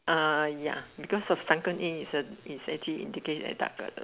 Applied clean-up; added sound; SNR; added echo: none; none; none; none.